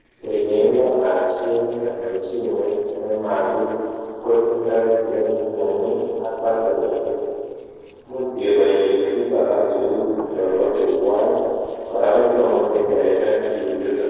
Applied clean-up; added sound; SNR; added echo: neural separator model SepFormer DNS4.